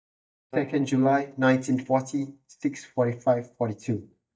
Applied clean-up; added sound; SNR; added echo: neural mask model DeepFilterNet 3.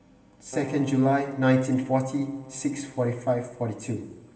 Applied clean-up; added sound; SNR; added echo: none; Keyboard (musical); 18 dB; reverberation time 1.1 s.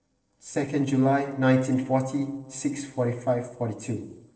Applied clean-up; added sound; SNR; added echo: neural separator model SepFormer DNS4.